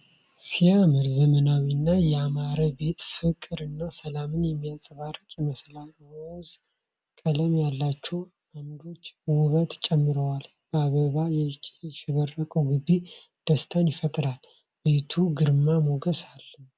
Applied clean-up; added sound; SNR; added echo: none; none; none; none.